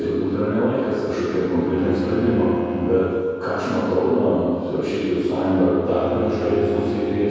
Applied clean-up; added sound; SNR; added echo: none; Bowed string instrument; 9 dB; reverberation time 2.2 s.